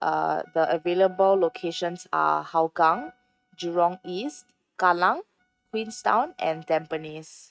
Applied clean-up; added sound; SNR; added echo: neural mask model RNNoise.